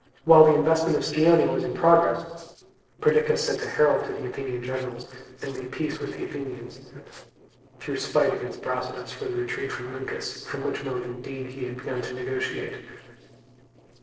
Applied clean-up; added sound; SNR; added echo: neural separator model SepFormer DNS4.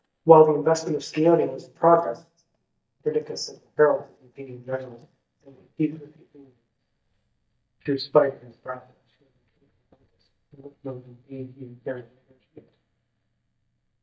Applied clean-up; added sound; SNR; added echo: neural mask model DeepFilterNet 3.